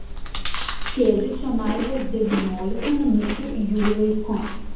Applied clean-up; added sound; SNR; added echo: none; Chewing, mastication; 3 dB; reverberation time 0.8 s.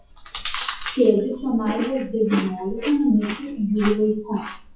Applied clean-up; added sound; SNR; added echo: classical method WPE with log-MMSE.